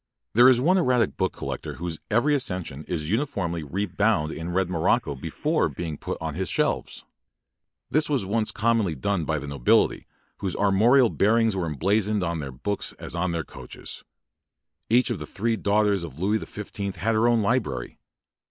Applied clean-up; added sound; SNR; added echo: neural mask model Resemble Enhance denoiser.